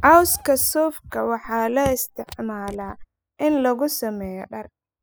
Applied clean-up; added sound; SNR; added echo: classical method spectral subtraction.